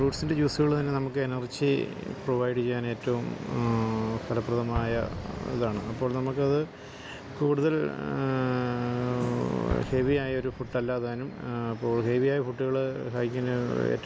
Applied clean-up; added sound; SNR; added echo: none; Explosion; 16 dB; none.